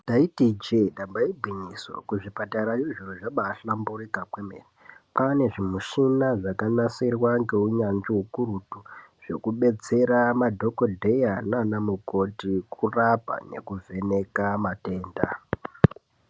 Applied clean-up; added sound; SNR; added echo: none; none; none; none.